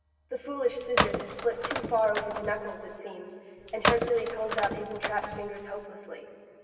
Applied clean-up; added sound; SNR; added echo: none; Telephone; 1 dB; reverberation time 2.6 s.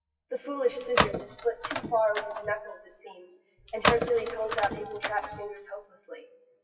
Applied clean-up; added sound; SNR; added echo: classical method WPE with log-MMSE.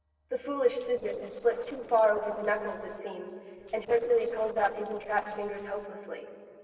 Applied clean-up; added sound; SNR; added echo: neural separator model SepFormer DNS4.